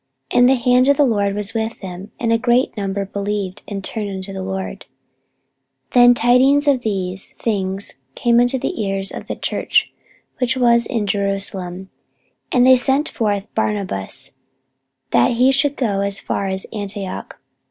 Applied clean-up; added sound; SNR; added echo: none; none; none; none.